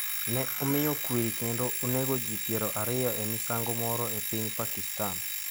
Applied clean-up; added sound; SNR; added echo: none; Alarm; 0 dB; none.